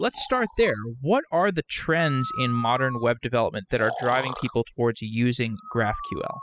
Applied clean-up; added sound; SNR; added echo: classical method spectral subtraction.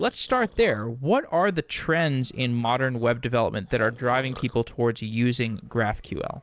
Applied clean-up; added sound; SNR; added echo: neural separator model SepFormer DNS4.